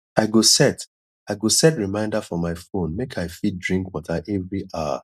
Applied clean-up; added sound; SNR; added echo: none; none; none; none.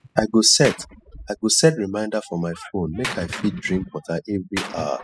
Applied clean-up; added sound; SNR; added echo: classical method spectral subtraction.